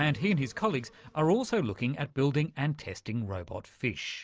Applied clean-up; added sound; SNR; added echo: none; none; none; none.